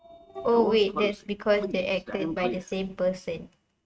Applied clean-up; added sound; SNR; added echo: neural mask model RNNoise.